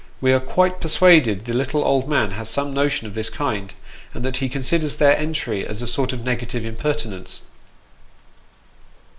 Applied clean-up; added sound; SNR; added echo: none; none; none; none.